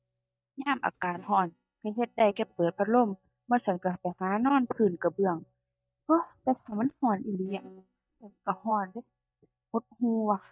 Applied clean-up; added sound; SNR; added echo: neural mask model DeepFilterNet 3.